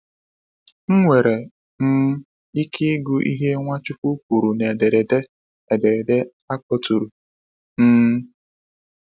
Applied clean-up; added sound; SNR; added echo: none; none; none; none.